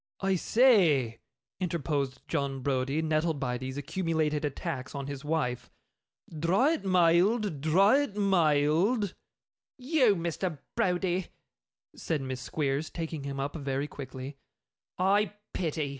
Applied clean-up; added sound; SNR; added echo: none; none; none; none.